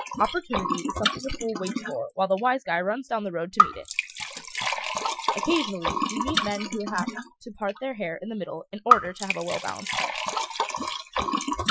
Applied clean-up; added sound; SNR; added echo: classical method Wiener filter.